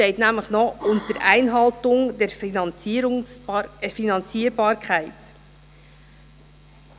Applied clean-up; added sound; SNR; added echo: none; none; none; none.